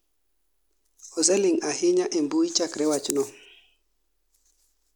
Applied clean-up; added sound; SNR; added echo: none; none; none; none.